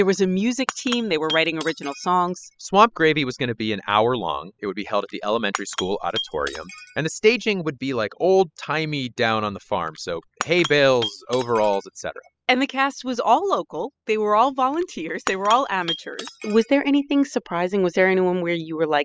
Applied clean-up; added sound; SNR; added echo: classical method spectral subtraction.